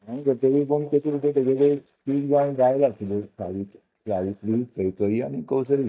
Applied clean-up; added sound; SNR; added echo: neural mask model DeepFilterNet 3.